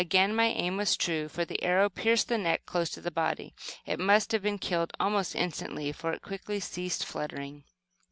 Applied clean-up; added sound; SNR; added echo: none; none; none; none.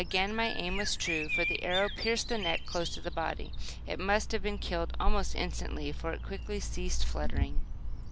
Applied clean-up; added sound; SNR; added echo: none; Bird vocalization, bird call, bird song; -3 dB; none.